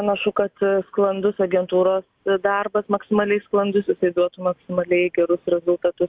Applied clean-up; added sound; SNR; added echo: none; none; none; none.